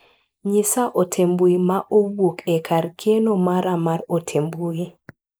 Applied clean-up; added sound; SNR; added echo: neural mask model Resemble Enhance denoiser.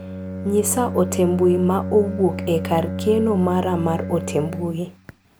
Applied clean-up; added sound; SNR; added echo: none; Bowed string instrument; 7 dB; none.